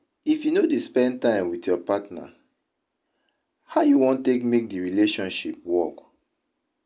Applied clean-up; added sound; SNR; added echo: none; none; none; none.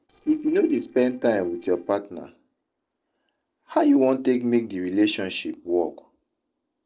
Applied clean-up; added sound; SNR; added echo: neural separator model SepFormer DNS4.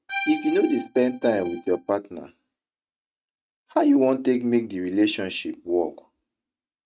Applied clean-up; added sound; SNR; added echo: neural mask model RNNoise.